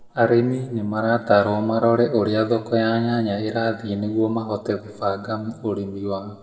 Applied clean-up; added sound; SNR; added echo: none; none; none; reverberation time 1.3 s.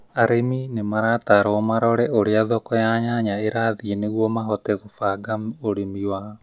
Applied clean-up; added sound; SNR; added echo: none; none; none; none.